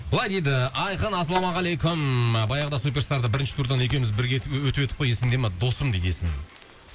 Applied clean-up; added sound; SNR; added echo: neural mask model Resemble Enhance denoiser.